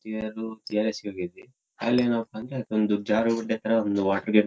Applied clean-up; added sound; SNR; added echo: neural mask model Resemble Enhance denoiser.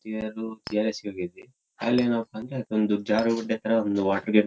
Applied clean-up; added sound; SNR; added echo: none; Chink, clink; 20 dB; none.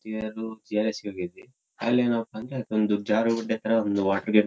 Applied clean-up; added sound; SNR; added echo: none; none; none; none.